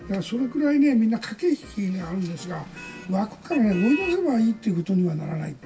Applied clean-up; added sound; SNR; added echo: none; Motor vehicle (road); 18 dB; reverberation time 0.2 s.